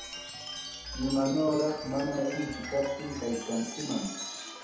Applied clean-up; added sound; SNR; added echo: none; Chime; 9 dB; reverberation time 0.8 s.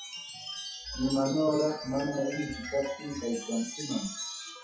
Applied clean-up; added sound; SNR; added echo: classical method WPE with log-MMSE.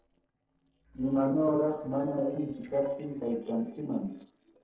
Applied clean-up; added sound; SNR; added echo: neural separator model SepFormer DNS4.